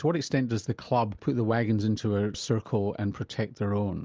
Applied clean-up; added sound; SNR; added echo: none; none; none; none.